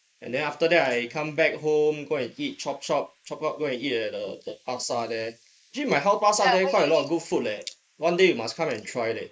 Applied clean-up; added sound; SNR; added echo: neural mask model Resemble Enhance denoiser.